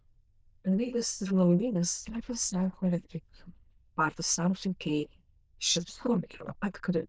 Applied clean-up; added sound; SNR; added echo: neural diffusion model UNIVERSE++.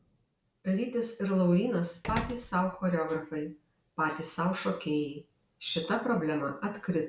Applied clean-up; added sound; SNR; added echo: none; Slam; 11 dB; none.